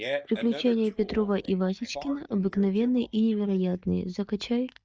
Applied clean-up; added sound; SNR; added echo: neural mask model DeepFilterNet 3.